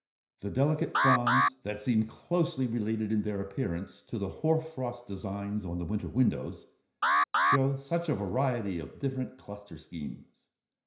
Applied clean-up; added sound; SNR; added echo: none; Alarm; -1 dB; reverberation time 0.5 s.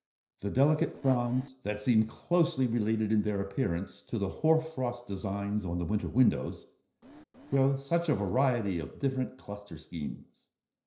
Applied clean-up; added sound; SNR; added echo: neural separator model SepFormer DNS4.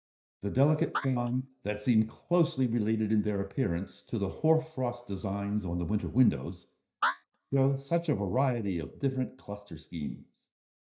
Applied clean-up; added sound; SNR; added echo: neural mask model DeepFilterNet 3.